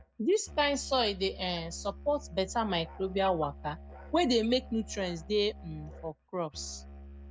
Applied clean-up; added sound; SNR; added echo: none; Musical instrument; 15 dB; none.